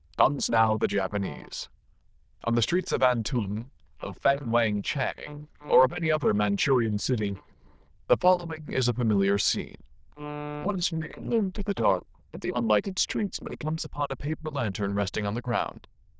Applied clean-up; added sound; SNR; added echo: neural diffusion model UNIVERSE++.